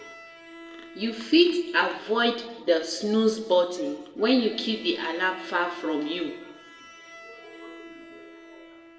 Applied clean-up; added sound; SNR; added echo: none; Bowed string instrument; 19 dB; reverberation time 0.7 s.